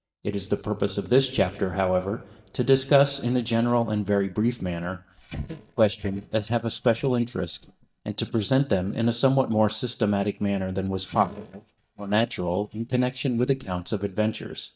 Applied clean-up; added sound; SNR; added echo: neural mask model DeepFilterNet 3.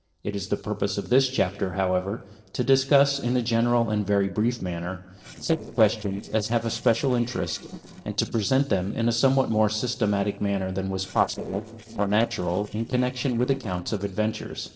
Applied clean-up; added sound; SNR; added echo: neural separator model SepFormer DNS4.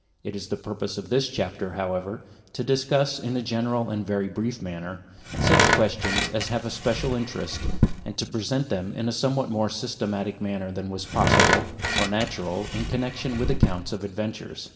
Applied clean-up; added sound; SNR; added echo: none; Tools; -3 dB; reverberation time 1.4 s.